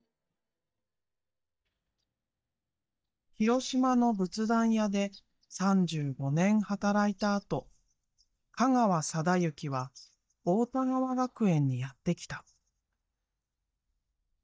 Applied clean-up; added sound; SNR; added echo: neural mask model DeepFilterNet 3.